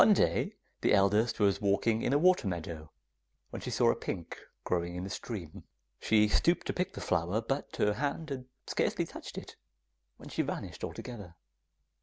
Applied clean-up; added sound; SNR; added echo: none; none; none; none.